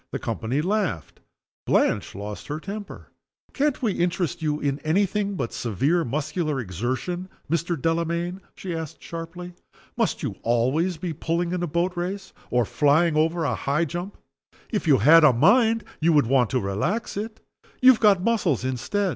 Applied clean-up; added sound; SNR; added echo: none; none; none; none.